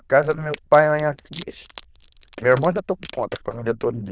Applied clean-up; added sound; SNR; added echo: neural diffusion model UNIVERSE++.